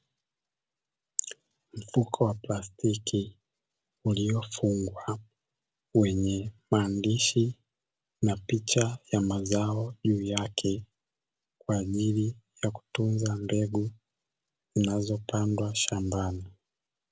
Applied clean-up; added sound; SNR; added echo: none; none; none; none.